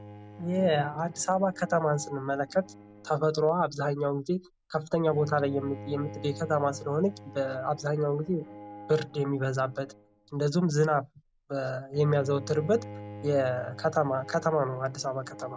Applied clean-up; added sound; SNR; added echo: none; Bowed string instrument; 16 dB; none.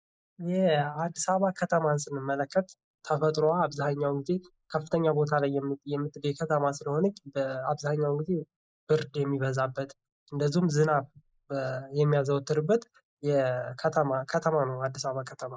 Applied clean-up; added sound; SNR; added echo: neural mask model Resemble Enhance denoiser.